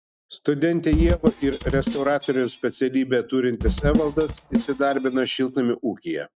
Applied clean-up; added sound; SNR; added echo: neural mask model RNNoise.